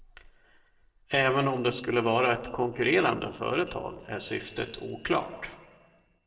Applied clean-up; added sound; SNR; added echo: neural separator model SepFormer DNS4.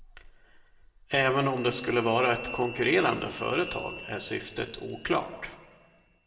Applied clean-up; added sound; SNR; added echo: none; Bell; 16 dB; reverberation time 1.1 s.